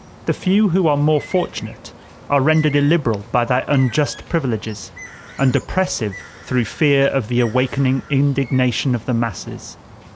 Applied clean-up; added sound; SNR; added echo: none; Bird; 20 dB; none.